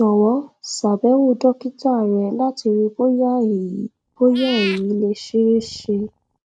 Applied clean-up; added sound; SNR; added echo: neural mask model RNNoise.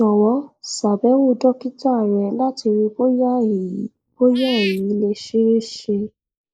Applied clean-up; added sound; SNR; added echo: neural mask model Resemble Enhance denoiser.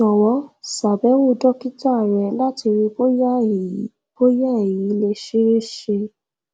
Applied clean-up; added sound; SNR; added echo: none; none; none; none.